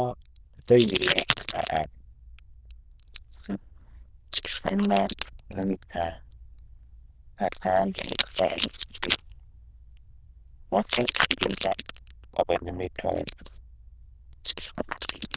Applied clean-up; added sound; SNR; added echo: neural diffusion model UNIVERSE++.